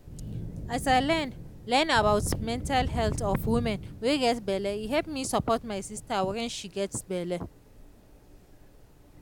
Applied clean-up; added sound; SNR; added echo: none; Thunder / Rain; 8 dB; none.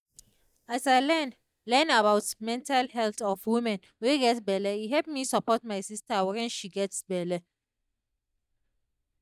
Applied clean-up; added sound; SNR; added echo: neural mask model DeepFilterNet 3.